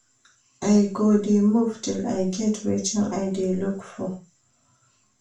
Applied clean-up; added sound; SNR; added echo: none; none; none; reverberation time 0.3 s.